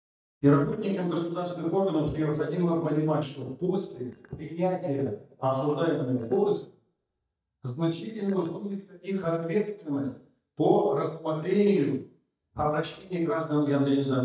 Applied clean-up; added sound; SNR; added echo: neural mask model DeepFilterNet 3.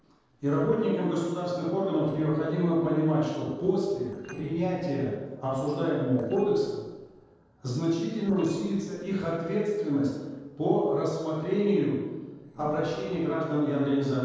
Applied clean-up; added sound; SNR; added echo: neural separator model SepFormer DNS4.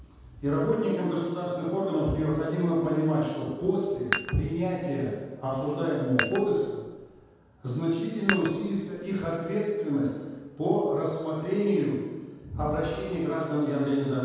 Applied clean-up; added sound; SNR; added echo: none; Dishes, pots, and pans; 6 dB; reverberation time 1.2 s.